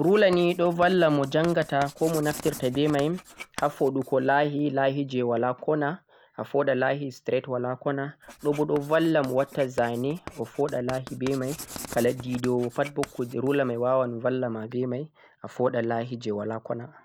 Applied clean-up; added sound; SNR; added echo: none; Writing; 19 dB; none.